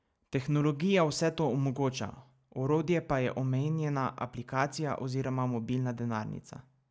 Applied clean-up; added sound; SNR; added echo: none; none; none; none.